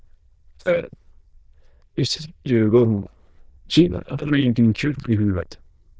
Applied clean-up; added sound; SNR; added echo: neural diffusion model UNIVERSE++.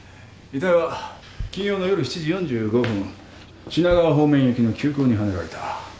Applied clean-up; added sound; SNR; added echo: none; Bass drum; 19 dB; none.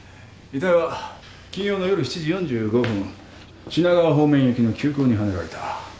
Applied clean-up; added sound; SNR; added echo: none; none; none; none.